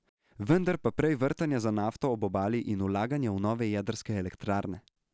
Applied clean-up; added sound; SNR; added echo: none; none; none; none.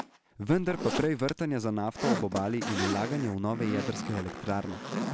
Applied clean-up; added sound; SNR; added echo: none; Zipper (clothing); 5 dB; none.